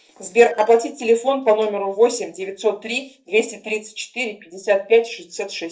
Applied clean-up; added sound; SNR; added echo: neural separator model SepFormer DNS4.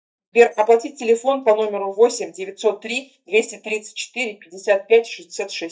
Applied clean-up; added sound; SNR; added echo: neural mask model DeepFilterNet 3.